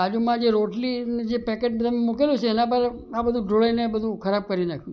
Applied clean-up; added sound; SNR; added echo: none; none; none; none.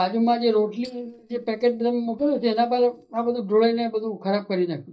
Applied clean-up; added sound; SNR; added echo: neural mask model DeepFilterNet 3.